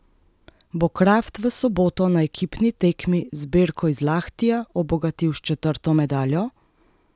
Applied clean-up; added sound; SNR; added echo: none; none; none; none.